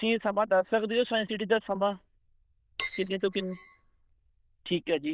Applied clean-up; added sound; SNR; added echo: neural diffusion model UNIVERSE++.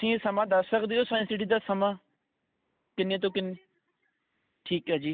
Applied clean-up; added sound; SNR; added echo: none; none; none; none.